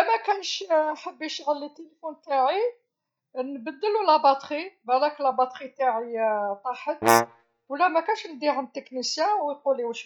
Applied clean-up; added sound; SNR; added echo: neural mask model DeepFilterNet 3.